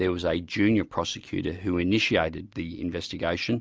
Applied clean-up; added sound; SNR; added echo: none; none; none; none.